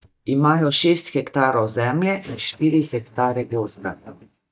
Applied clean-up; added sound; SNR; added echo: neural mask model DeepFilterNet 3.